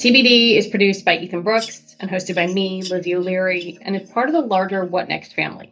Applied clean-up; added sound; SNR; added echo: neural mask model DeepFilterNet 3.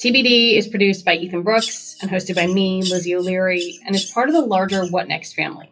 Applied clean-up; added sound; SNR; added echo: classical method WPE with log-MMSE.